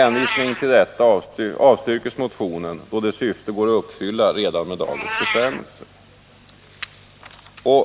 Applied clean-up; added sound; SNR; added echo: none; Meow; 12 dB; none.